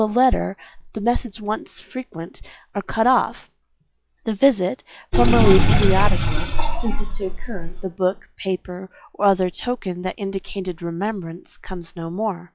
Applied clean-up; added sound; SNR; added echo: classical method log-MMSE.